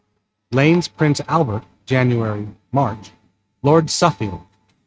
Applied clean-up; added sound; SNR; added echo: neural mask model RNNoise.